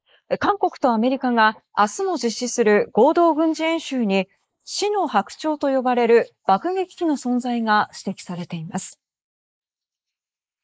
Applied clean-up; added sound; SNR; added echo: neural mask model Resemble Enhance denoiser.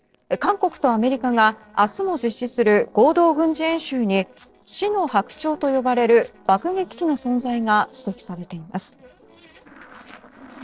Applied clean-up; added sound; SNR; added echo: neural separator model SepFormer DNS4.